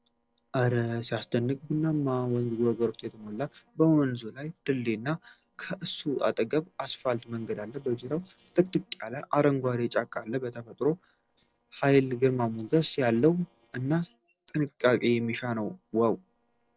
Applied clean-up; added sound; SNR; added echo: neural separator model SepFormer DNS4.